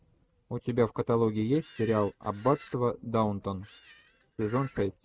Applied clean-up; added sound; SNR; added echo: neural mask model RNNoise.